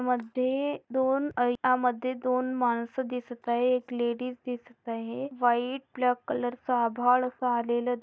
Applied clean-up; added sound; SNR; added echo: neural mask model DeepFilterNet 3.